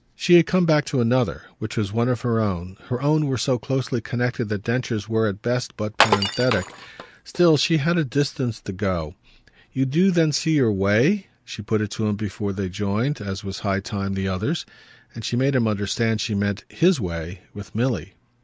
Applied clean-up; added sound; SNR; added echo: none; Glass; 4 dB; none.